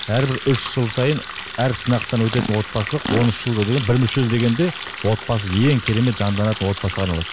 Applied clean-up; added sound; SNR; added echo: none; Water tap, faucet + Fart; 10 dB; none.